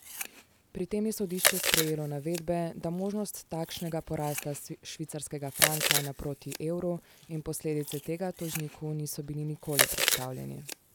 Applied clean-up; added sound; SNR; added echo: none; Chewing, mastication; 0 dB; none.